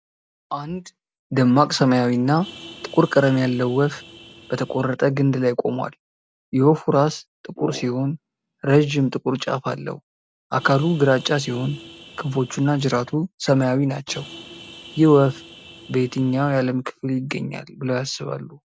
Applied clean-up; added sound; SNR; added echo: none; Vehicle horn, car horn, honking + Brass instrument; 19 dB; none.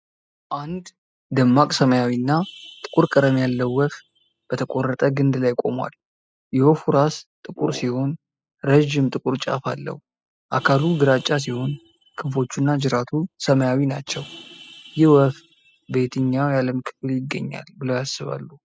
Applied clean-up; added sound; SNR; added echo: classical method spectral subtraction.